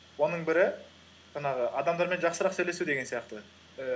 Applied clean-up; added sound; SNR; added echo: none; none; none; none.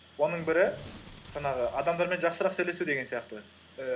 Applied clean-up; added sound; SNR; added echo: none; Tearing; 16 dB; none.